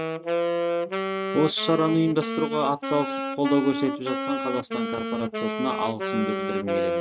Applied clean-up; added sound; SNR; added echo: neural mask model RNNoise.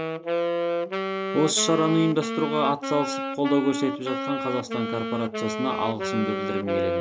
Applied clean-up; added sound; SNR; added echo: none; Wind instrument, woodwind instrument; 2 dB; none.